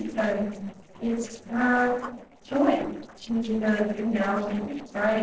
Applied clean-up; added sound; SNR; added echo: neural separator model SepFormer DNS4.